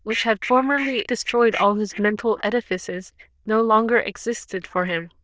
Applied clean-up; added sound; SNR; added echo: neural diffusion model UNIVERSE++.